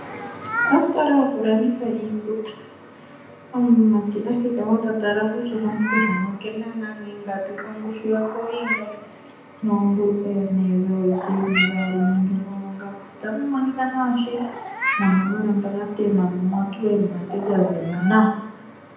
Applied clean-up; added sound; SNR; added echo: none; Meow; 11 dB; reverberation time 0.9 s.